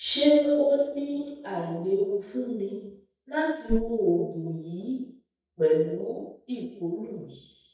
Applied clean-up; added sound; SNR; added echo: neural mask model DeepFilterNet 3.